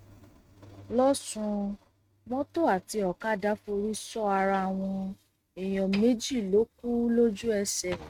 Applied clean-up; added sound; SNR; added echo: neural mask model RNNoise.